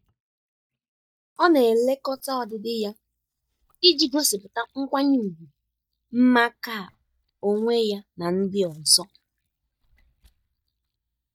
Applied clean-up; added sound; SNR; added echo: neural mask model DeepFilterNet 3.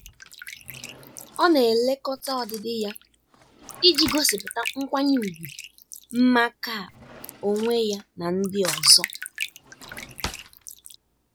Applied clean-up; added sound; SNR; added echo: none; Cutlery, silverware / Drawer open or close + Bathtub (filling or washing); 12 dB; none.